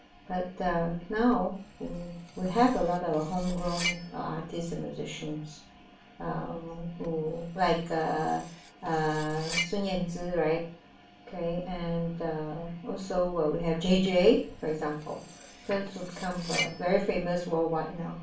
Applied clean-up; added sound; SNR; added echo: none; Cutlery, silverware; 11 dB; reverberation time 0.4 s.